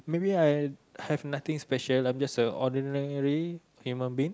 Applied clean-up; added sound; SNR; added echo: none; none; none; none.